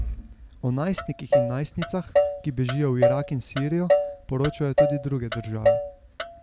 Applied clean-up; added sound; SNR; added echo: none; Motor vehicle (road); -2 dB; none.